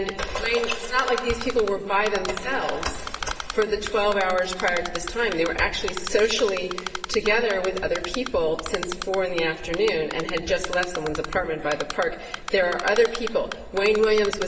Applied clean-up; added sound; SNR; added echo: none; Typing; 12 dB; reverberation time 2.7 s.